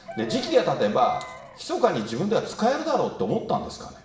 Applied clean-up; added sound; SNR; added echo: none; Chicken, rooster; 18 dB; reverberation time 0.7 s.